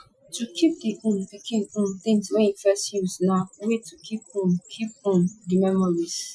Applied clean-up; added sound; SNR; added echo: classical method Wiener filter.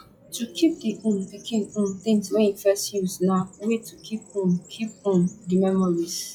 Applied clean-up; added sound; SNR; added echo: classical method log-MMSE.